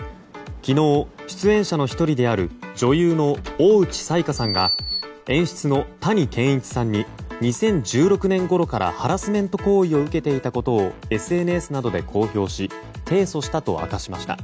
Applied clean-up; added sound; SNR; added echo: none; Door; 11 dB; none.